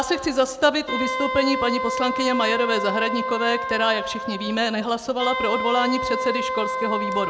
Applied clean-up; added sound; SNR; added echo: none; Wind instrument, woodwind instrument; 4 dB; none.